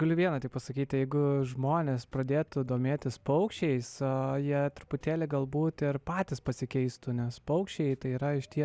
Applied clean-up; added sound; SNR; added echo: none; none; none; none.